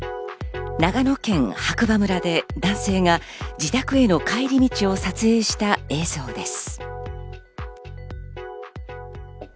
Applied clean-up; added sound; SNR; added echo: none; none; none; none.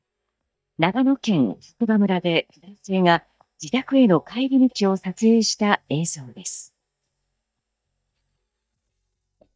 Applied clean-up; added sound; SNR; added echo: neural mask model DeepFilterNet 3.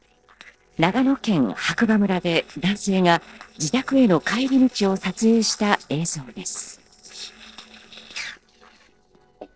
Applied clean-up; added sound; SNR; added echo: neural separator model SepFormer DNS4.